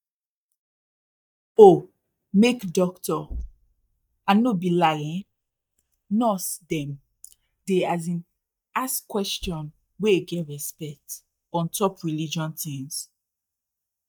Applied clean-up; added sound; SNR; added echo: neural mask model DeepFilterNet 3.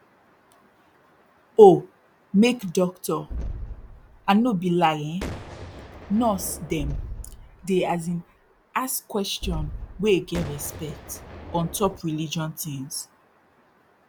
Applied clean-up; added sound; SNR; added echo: none; Boom + Boom; 12 dB; none.